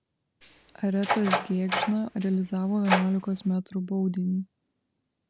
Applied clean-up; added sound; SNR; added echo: none; Door; 4 dB; none.